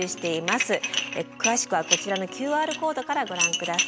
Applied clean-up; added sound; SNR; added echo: none; Dishes, pots, and pans; 2 dB; none.